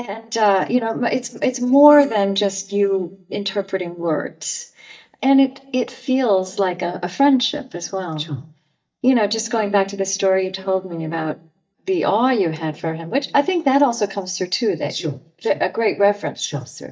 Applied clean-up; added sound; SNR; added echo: neural mask model DeepFilterNet 3.